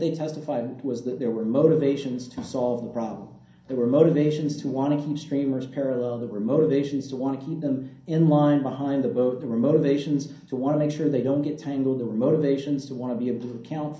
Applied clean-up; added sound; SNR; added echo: none; none; none; reverberation time 0.6 s.